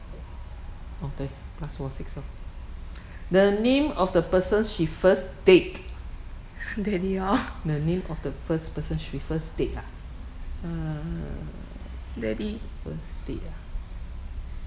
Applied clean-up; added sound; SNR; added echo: none; none; none; none.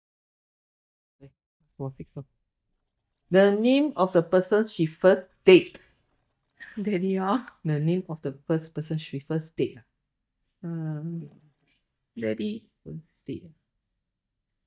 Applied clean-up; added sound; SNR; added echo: neural mask model DeepFilterNet 3.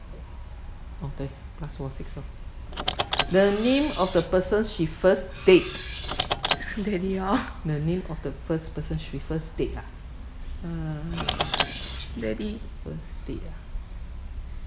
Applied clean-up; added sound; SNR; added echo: none; Cutlery, silverware + Car; 7 dB; none.